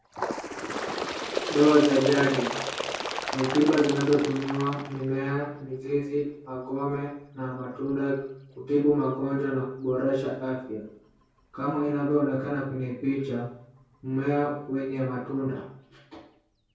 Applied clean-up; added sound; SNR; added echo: none; Bird; 10 dB; reverberation time 0.6 s.